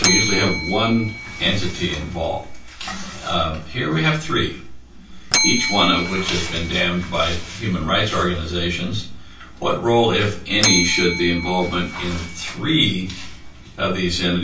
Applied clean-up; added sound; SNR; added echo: none; Bell; 6 dB; reverberation time 0.2 s.